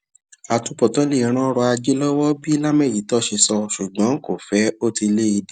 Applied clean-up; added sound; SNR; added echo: none; none; none; none.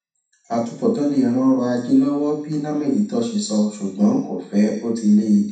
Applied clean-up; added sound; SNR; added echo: none; none; none; reverberation time 0.6 s.